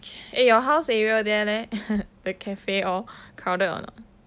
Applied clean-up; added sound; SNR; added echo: none; none; none; none.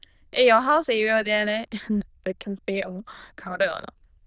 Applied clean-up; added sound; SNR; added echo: neural diffusion model UNIVERSE++.